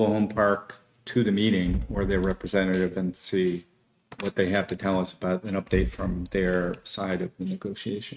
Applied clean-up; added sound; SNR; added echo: neural mask model RNNoise.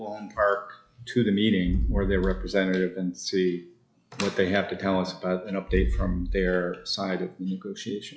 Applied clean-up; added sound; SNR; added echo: classical method log-MMSE.